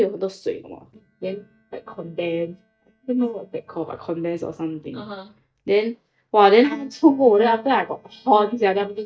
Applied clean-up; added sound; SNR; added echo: neural mask model DeepFilterNet 3.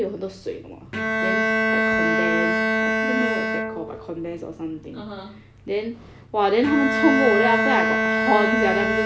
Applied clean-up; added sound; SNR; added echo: none; Bowed string instrument; -2 dB; none.